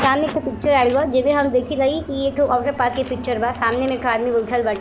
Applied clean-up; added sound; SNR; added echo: none; Crowd; 14 dB; none.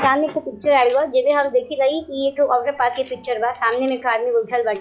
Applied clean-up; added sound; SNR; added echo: classical method log-MMSE.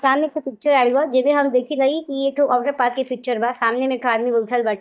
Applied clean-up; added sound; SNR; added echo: neural mask model DeepFilterNet 3.